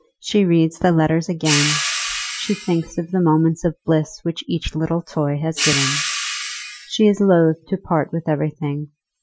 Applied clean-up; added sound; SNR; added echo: classical method Wiener filter.